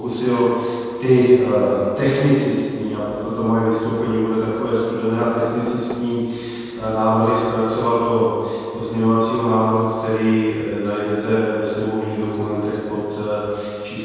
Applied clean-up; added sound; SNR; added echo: none; Knock; 20 dB; reverberation time 2.0 s.